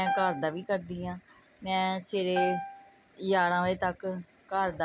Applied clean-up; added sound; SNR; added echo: none; Piano; 6 dB; none.